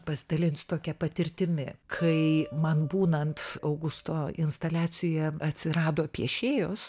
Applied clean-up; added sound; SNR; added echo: none; Acoustic guitar; 18 dB; none.